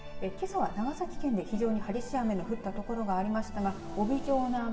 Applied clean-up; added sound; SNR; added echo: none; Train; 15 dB; reverberation time 2.3 s.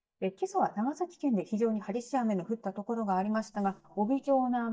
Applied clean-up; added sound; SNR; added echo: neural mask model DeepFilterNet 3.